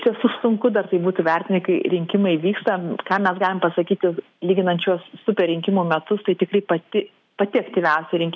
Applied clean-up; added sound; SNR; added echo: none; none; none; none.